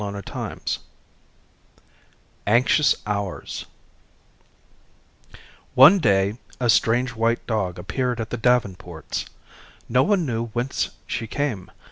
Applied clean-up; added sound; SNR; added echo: none; none; none; none.